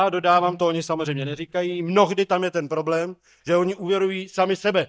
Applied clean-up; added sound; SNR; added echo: neural mask model DeepFilterNet 3.